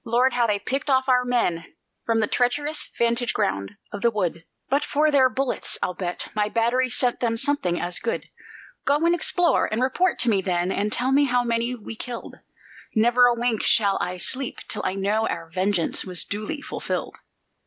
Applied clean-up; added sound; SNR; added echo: none; none; none; none.